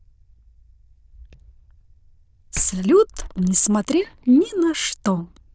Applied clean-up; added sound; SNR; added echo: neural diffusion model UNIVERSE++.